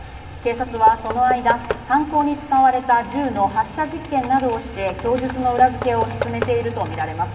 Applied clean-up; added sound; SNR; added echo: none; Knock / Wood; 12 dB; reverberation time 2.1 s.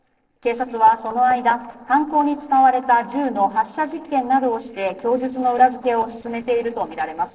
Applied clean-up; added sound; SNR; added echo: neural separator model SepFormer DNS4.